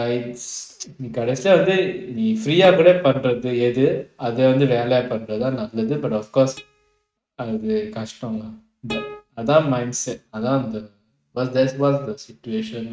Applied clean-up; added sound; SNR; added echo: neural mask model RNNoise.